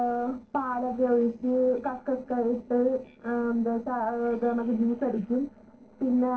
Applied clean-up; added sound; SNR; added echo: neural separator model SepFormer DNS4.